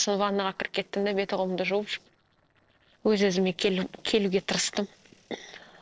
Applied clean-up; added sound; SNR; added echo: neural separator model SepFormer DNS4.